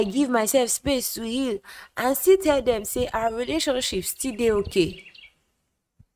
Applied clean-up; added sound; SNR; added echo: neural mask model RNNoise.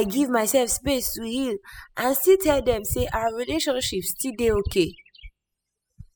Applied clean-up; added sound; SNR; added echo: classical method spectral subtraction.